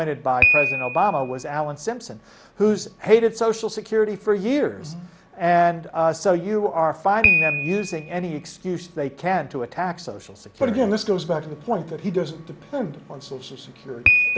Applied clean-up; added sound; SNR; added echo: none; Piano; 4 dB; none.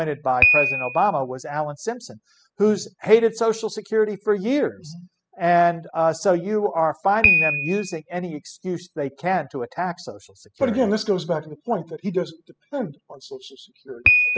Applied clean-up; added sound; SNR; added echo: classical method spectral subtraction.